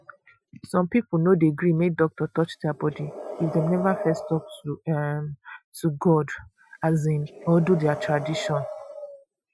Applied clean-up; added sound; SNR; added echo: classical method Wiener filter.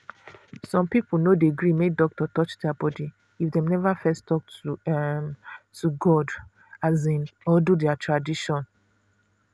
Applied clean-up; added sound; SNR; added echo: none; none; none; none.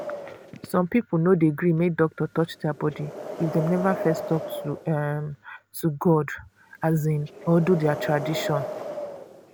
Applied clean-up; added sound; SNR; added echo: none; Wind; 11 dB; none.